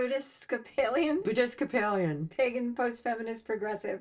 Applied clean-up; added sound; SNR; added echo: neural separator model SepFormer DNS4.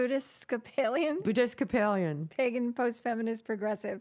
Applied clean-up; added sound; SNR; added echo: none; none; none; none.